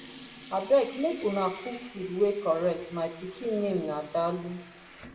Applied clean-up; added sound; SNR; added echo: none; Sink (filling or washing) / Water tap, faucet; 19 dB; reverberation time 0.6 s.